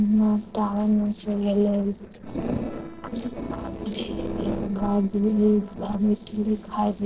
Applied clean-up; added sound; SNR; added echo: neural separator model SepFormer DNS4.